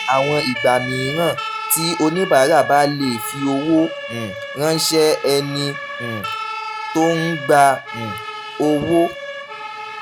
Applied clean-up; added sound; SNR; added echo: none; Siren; 9 dB; none.